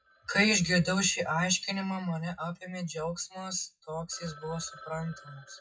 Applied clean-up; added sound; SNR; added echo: classical method WPE with log-MMSE.